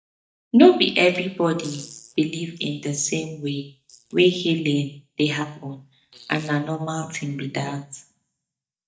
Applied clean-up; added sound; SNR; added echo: neural mask model DeepFilterNet 3.